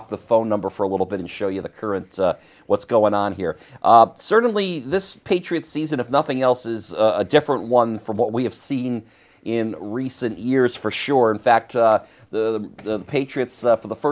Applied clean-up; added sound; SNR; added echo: none; none; none; none.